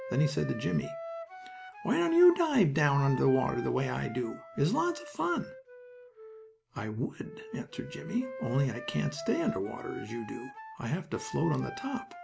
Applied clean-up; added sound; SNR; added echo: none; Wind instrument, woodwind instrument; 13 dB; none.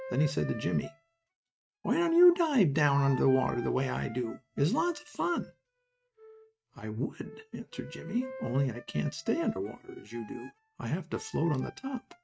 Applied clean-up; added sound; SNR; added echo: neural mask model RNNoise.